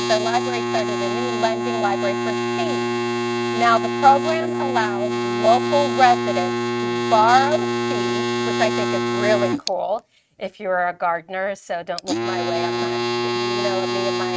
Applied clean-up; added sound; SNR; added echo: neural mask model RNNoise.